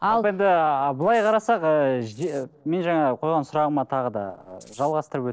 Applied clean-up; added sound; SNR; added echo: neural separator model SepFormer DNS4.